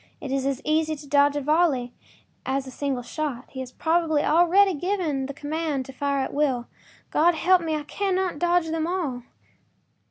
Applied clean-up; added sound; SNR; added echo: none; none; none; none.